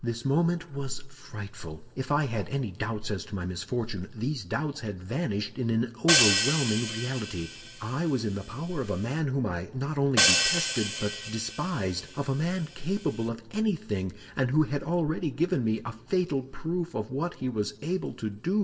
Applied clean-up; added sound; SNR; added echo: none; Hi-hat; 1 dB; reverberation time 1.3 s.